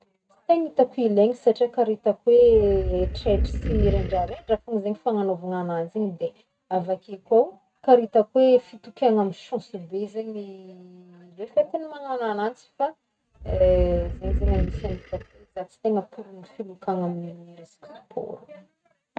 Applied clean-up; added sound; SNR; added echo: neural mask model RNNoise.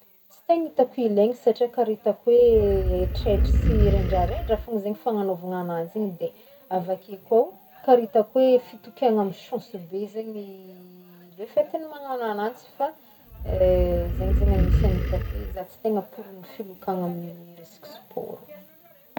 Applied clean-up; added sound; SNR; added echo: none; Animal; -2 dB; none.